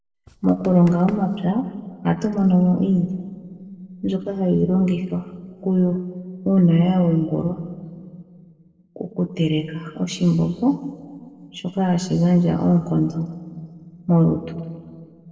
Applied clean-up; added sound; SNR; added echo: neural separator model SepFormer DNS4.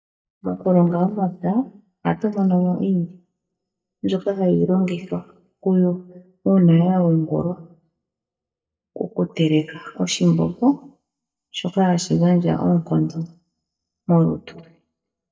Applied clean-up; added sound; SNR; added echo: neural mask model DeepFilterNet 3.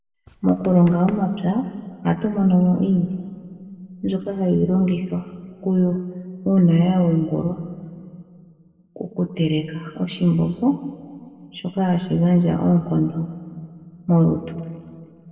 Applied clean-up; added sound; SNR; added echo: none; Run; 20 dB; reverberation time 2.0 s.